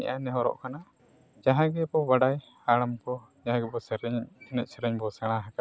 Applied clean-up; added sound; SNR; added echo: none; none; none; none.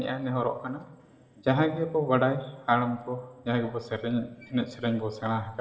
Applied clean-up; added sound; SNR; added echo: none; none; none; reverberation time 1.1 s.